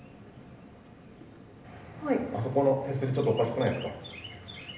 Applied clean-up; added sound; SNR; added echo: none; Chirp, tweet; 19 dB; reverberation time 0.8 s.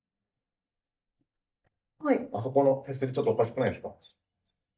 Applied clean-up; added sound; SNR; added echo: neural mask model DeepFilterNet 3.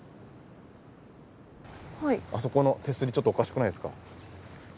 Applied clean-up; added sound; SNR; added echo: none; none; none; none.